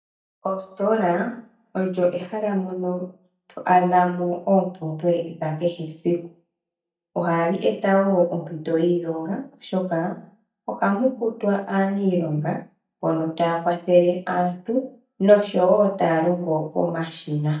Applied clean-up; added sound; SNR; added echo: neural mask model DeepFilterNet 3.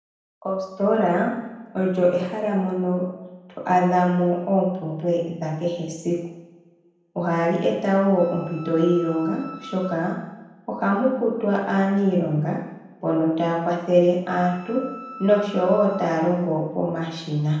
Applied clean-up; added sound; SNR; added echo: none; Wind instrument, woodwind instrument; 18 dB; reverberation time 0.9 s.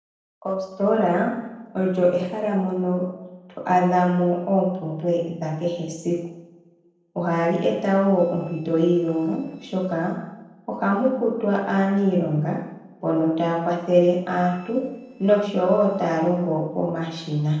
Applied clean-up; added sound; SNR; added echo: neural separator model SepFormer DNS4.